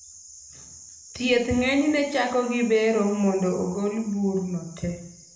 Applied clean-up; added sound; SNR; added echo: none; none; none; reverberation time 0.7 s.